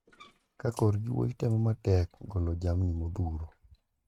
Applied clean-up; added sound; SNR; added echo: neural mask model RNNoise.